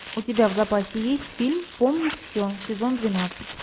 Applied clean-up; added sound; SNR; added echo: none; Crumpling, crinkling + Zipper (clothing); 14 dB; none.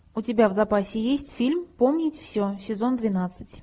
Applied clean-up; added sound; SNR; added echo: none; none; none; none.